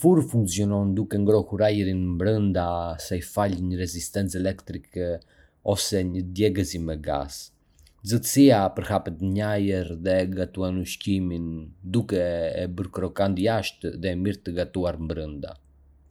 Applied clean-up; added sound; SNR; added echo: none; none; none; none.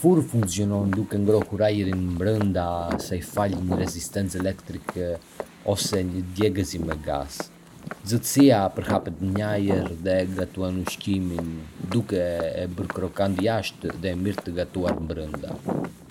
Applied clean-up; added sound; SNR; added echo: none; Walk, footsteps; 11 dB; none.